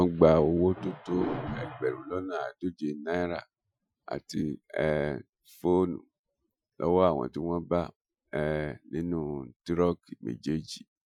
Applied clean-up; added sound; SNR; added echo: classical method Wiener filter.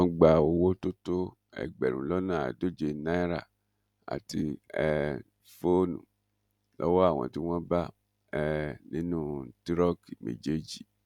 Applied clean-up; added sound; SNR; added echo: none; none; none; none.